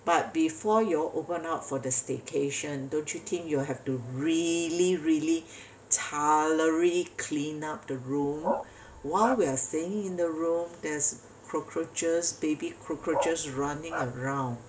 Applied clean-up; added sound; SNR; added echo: none; Bark; 6 dB; none.